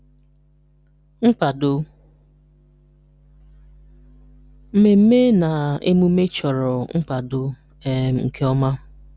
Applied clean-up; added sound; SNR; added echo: none; none; none; none.